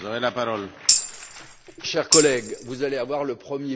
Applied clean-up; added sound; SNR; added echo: none; Tambourine; -1 dB; none.